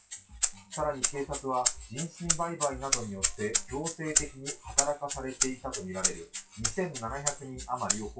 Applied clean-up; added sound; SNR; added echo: classical method WPE with log-MMSE.